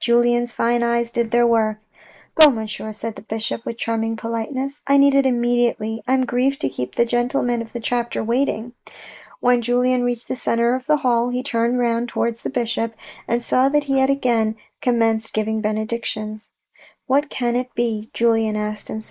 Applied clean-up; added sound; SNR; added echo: neural mask model Resemble Enhance denoiser.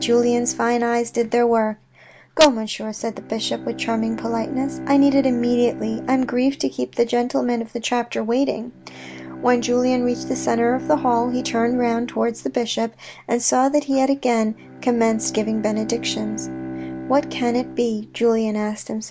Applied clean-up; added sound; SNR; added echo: none; Bowed string instrument; 13 dB; none.